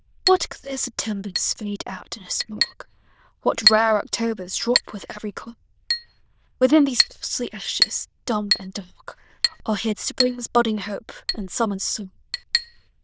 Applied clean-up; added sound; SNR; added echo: neural diffusion model UNIVERSE++.